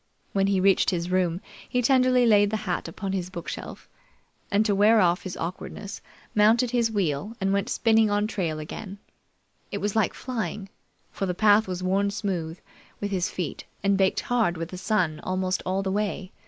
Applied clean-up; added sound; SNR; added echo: none; none; none; none.